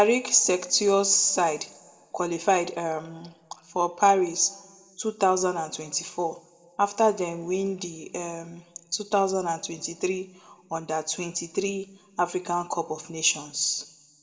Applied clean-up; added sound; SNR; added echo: none; none; none; reverberation time 1.2 s.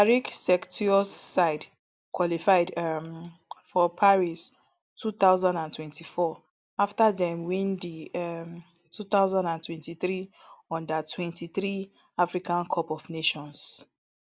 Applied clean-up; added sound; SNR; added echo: none; none; none; none.